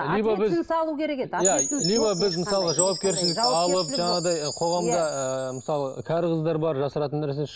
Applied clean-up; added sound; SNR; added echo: none; Chime; 7 dB; none.